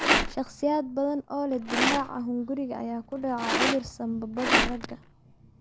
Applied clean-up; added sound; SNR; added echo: none; Rattle; 0 dB; none.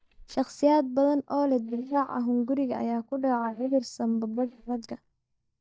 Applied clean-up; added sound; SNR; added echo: neural mask model DeepFilterNet 3.